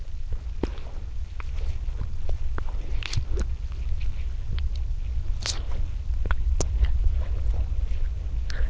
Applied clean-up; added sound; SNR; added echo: neural diffusion model UNIVERSE++.